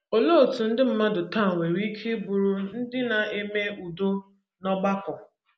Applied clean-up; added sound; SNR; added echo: none; none; none; none.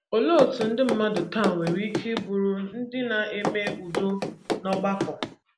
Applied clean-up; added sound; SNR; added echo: none; Run; 5 dB; none.